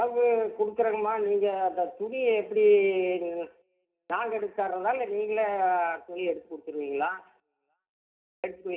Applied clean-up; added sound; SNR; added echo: none; none; none; reverberation time 0.3 s.